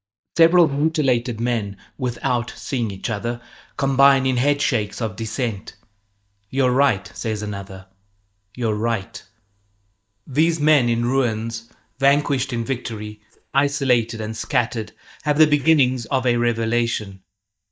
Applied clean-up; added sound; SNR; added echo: neural mask model DeepFilterNet 3.